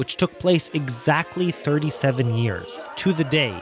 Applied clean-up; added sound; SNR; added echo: none; none; none; none.